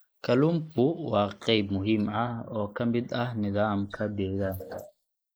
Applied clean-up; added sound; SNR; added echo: neural mask model Resemble Enhance denoiser.